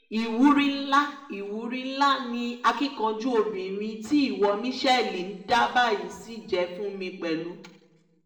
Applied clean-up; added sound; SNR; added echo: none; none; none; reverberation time 0.7 s.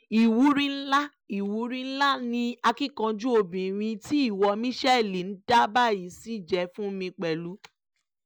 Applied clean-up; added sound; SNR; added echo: none; none; none; none.